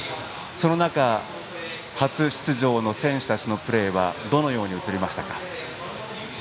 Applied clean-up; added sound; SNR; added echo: none; none; none; none.